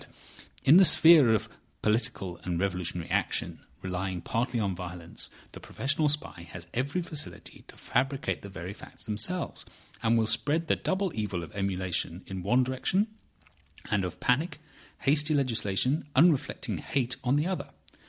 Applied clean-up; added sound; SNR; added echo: none; none; none; none.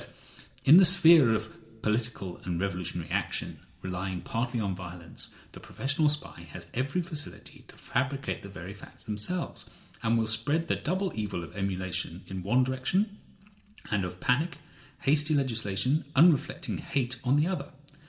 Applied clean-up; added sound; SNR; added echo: none; none; none; reverberation time 1.4 s.